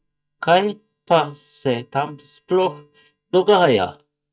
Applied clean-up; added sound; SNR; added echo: neural mask model DeepFilterNet 3.